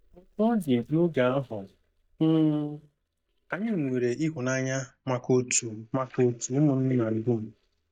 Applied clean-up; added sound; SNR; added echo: neural mask model DeepFilterNet 3.